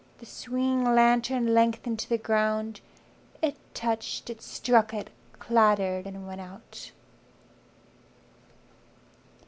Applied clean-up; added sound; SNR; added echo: none; none; none; none.